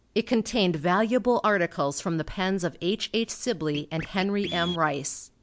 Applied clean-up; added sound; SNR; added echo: none; Scratching (performance technique); 15 dB; none.